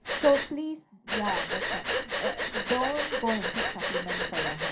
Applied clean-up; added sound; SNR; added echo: none; Breathing; -1 dB; reverberation time 0.3 s.